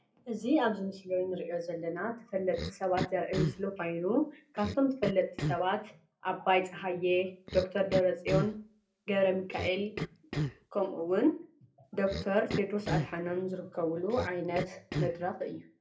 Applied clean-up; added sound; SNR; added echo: none; Cough; 6 dB; reverberation time 0.3 s.